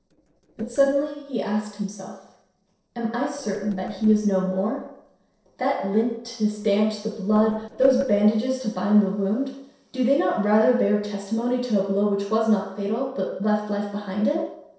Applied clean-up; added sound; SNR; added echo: neural separator model SepFormer DNS4.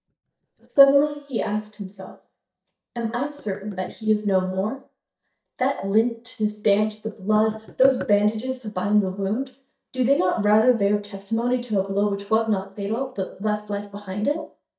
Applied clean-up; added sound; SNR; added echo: neural mask model DeepFilterNet 3.